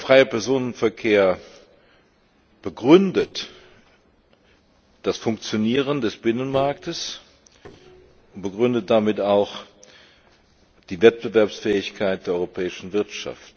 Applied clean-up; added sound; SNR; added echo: neural separator model SepFormer DNS4.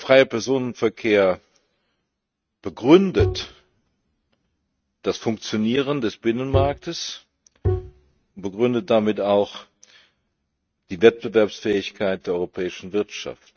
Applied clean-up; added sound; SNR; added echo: neural mask model RNNoise.